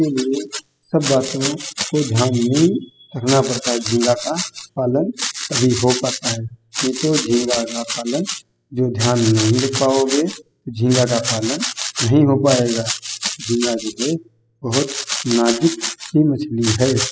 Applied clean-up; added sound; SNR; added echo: classical method spectral subtraction.